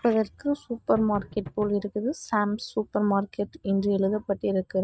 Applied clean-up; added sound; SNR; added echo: neural mask model RNNoise.